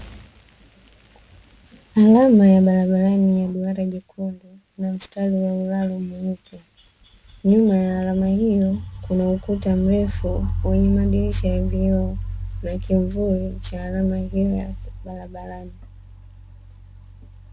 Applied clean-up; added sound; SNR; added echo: none; none; none; none.